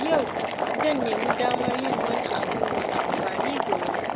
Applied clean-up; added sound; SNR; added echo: none; Boiling; -4 dB; none.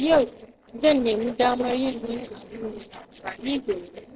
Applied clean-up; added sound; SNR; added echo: neural separator model SepFormer DNS4.